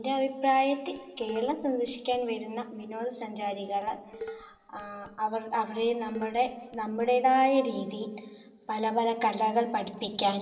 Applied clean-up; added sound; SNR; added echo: neural separator model SepFormer DNS4.